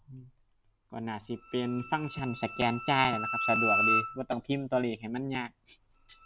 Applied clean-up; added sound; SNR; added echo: none; Bowed string instrument; 3 dB; none.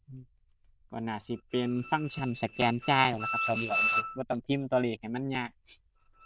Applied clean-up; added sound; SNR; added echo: neural diffusion model UNIVERSE++.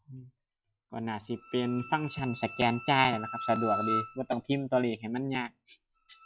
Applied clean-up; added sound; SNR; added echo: classical method log-MMSE.